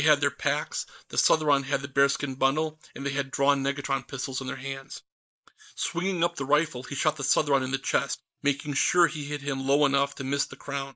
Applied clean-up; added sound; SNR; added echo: neural mask model Resemble Enhance denoiser.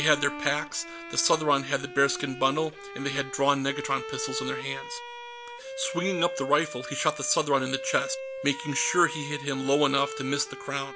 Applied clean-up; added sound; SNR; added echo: none; Bowed string instrument; 10 dB; none.